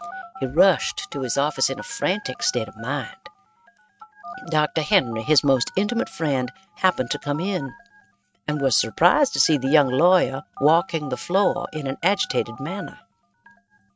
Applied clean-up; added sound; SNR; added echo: neural mask model RNNoise.